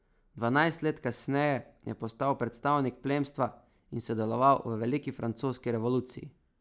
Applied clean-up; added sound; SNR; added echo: none; none; none; none.